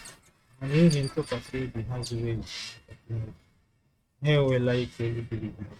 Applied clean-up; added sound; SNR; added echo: neural mask model RNNoise.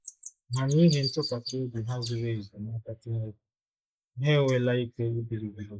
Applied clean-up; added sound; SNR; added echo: neural mask model Resemble Enhance denoiser.